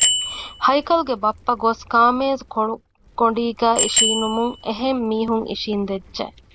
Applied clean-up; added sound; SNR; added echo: none; Bicycle bell; 5 dB; none.